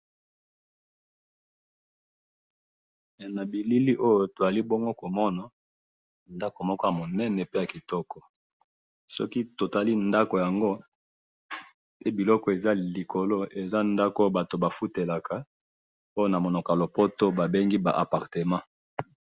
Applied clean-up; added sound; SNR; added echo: none; none; none; none.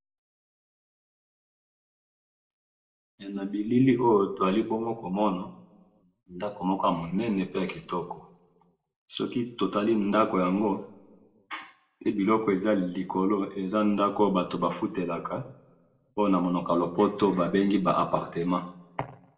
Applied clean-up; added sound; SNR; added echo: none; none; none; reverberation time 0.6 s.